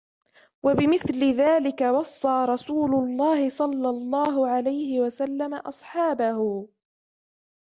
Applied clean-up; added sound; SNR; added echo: none; none; none; none.